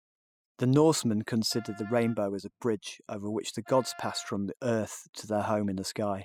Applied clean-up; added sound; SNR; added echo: classical method spectral subtraction.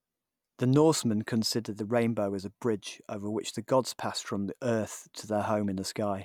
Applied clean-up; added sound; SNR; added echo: none; none; none; none.